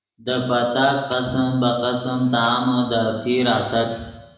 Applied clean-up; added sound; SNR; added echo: none; none; none; reverberation time 0.9 s.